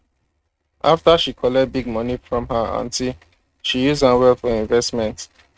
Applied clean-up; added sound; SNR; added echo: neural mask model RNNoise.